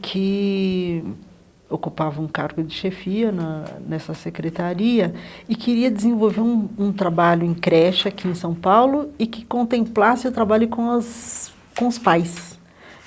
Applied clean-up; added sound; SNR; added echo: none; none; none; none.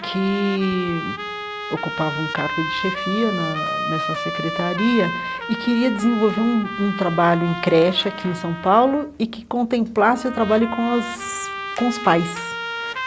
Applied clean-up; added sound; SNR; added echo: none; Trumpet; 7 dB; none.